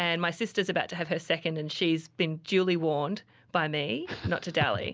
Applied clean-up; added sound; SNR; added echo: none; none; none; none.